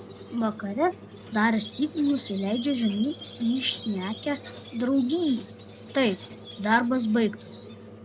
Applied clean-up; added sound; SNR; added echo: none; Squeak; 15 dB; none.